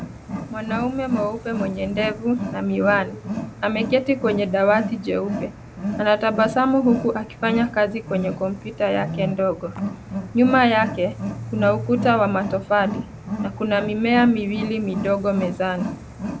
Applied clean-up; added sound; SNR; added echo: none; Wild animals; 8 dB; none.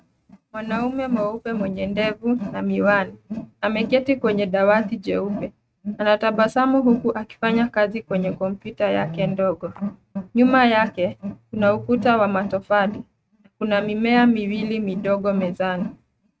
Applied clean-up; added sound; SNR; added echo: neural mask model RNNoise.